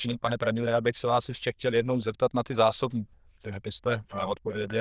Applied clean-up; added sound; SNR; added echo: neural diffusion model UNIVERSE++.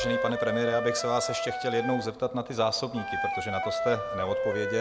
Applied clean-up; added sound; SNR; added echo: none; Wind instrument, woodwind instrument; 2 dB; none.